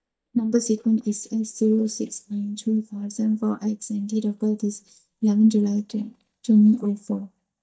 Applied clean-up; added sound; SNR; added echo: neural mask model DeepFilterNet 3.